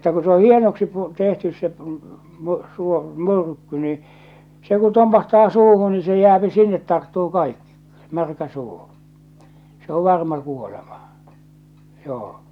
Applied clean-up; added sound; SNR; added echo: none; none; none; none.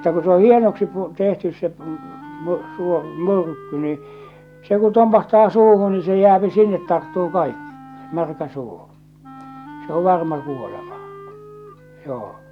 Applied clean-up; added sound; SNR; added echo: none; Wind instrument, woodwind instrument; 19 dB; none.